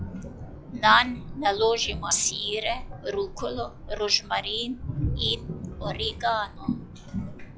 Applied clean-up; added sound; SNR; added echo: classical method log-MMSE.